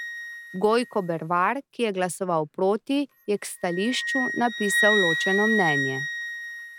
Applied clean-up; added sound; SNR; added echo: none; Wind instrument, woodwind instrument; 4 dB; none.